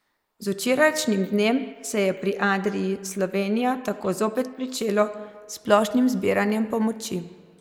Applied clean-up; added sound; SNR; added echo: neural mask model Resemble Enhance denoiser.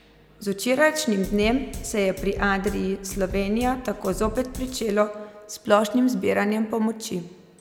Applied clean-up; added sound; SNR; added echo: none; Drum kit; 11 dB; none.